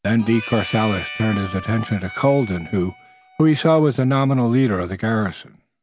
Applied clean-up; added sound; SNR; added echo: none; Harmonica; 15 dB; none.